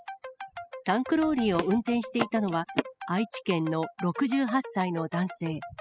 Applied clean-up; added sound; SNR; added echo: classical method spectral subtraction.